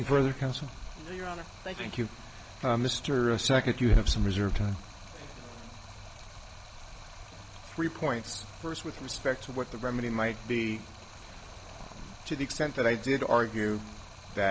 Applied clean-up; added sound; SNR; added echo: none; Stream; 15 dB; none.